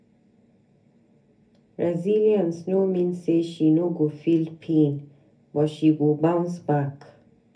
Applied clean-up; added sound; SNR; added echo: none; none; none; reverberation time 0.3 s.